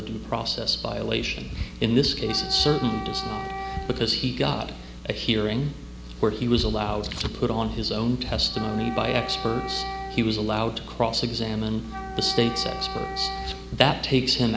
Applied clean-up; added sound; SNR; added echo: none; Wind instrument, woodwind instrument; 10 dB; none.